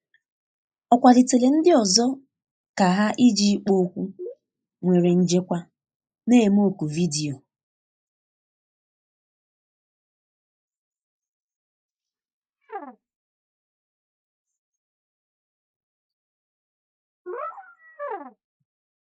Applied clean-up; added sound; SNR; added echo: neural mask model Resemble Enhance denoiser.